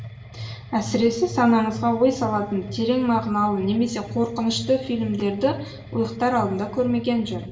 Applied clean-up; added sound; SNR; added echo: none; Mechanisms; 13 dB; reverberation time 0.8 s.